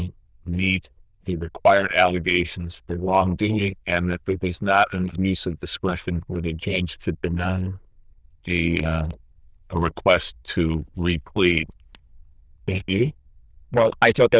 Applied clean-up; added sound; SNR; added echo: neural diffusion model UNIVERSE++.